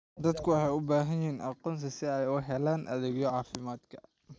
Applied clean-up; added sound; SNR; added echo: none; none; none; none.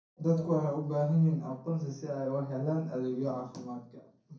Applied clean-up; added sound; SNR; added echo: none; none; none; reverberation time 0.6 s.